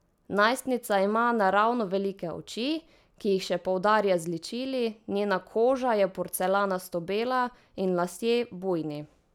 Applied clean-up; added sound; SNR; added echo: none; none; none; none.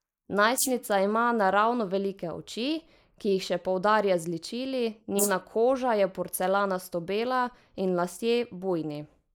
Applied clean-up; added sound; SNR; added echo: neural mask model Resemble Enhance denoiser.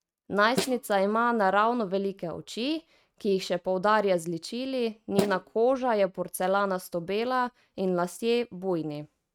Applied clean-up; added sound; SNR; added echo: neural mask model RNNoise.